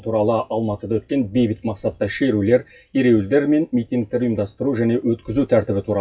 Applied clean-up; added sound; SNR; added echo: classical method WPE with log-MMSE.